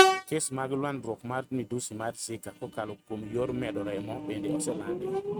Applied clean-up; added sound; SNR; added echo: neural mask model RNNoise.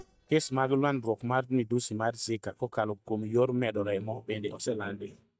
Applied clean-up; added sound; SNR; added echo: neural mask model DeepFilterNet 3.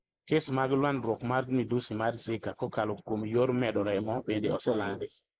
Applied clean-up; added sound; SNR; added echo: neural mask model Resemble Enhance denoiser.